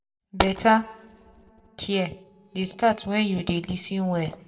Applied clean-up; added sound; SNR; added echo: neural separator model SepFormer DNS4.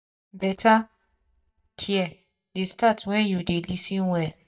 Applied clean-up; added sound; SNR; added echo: neural mask model DeepFilterNet 3.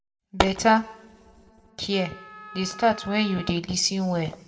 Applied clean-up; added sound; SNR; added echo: none; Wind instrument, woodwind instrument; 18 dB; reverberation time 1.0 s.